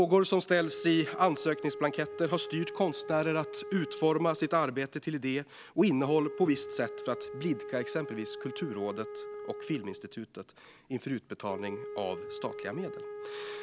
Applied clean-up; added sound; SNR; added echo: none; Wind instrument, woodwind instrument; 11 dB; none.